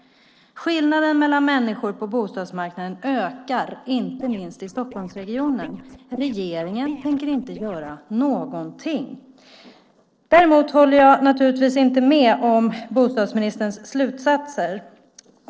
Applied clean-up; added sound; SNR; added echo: neural separator model SepFormer DNS4.